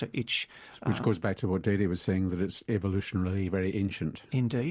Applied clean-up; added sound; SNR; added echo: none; none; none; none.